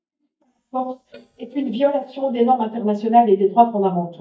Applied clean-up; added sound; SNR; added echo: neural mask model DeepFilterNet 3.